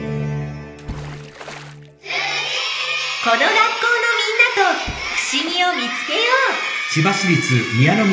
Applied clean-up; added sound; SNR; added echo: none; Water / Splash, splatter; 18 dB; reverberation time 1.4 s.